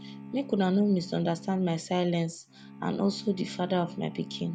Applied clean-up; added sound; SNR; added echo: none; Bowed string instrument; 16 dB; none.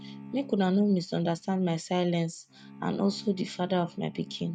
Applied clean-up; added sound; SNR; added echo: neural mask model RNNoise.